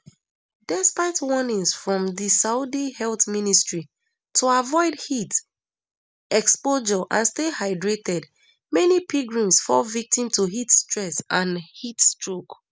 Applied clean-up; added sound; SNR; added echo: none; none; none; none.